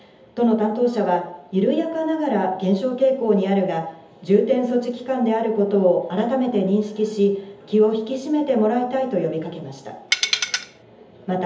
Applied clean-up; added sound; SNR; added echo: none; Tools; 3 dB; reverberation time 0.7 s.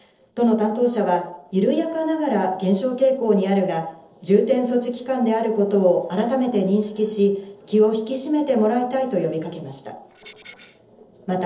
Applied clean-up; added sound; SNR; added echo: neural separator model SepFormer DNS4.